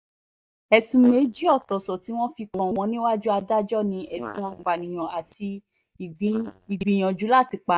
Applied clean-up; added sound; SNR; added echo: neural mask model DeepFilterNet 3.